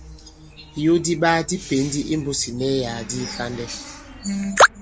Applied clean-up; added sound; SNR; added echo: none; Motorcycle / Accelerating, revving, vroom; 20 dB; none.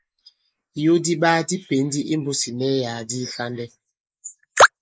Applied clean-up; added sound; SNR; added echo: neural mask model Resemble Enhance denoiser.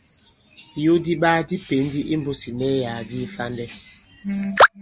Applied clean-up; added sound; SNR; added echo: none; none; none; none.